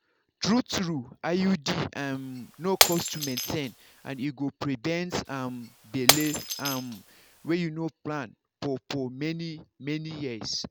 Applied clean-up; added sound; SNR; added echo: none; Shatter; 0 dB; none.